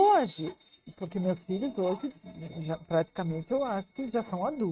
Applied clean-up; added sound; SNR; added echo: neural mask model RNNoise.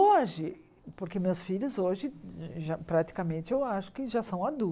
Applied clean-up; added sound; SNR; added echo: none; none; none; none.